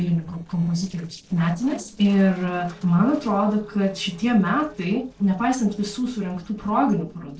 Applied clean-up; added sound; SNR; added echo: neural separator model SepFormer DNS4.